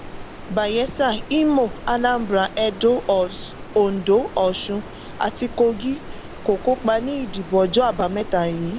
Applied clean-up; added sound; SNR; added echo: none; Stream; 13 dB; none.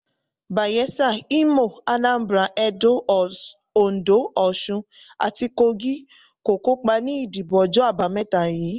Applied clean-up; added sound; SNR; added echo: none; none; none; none.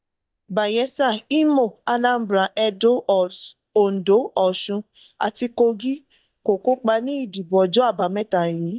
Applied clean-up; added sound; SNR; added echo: neural mask model DeepFilterNet 3.